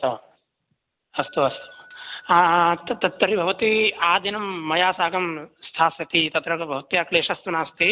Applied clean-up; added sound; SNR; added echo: none; Bell / Doorbell; 18 dB; none.